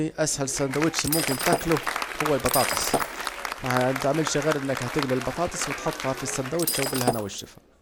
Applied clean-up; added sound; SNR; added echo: none; Shatter + Applause; 3 dB; none.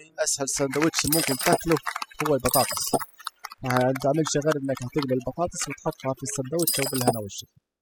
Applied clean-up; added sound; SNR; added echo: classical method spectral subtraction.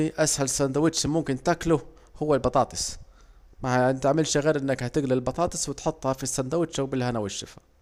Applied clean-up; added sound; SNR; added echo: none; none; none; none.